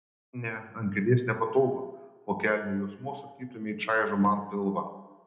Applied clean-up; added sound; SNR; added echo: none; none; none; reverberation time 0.8 s.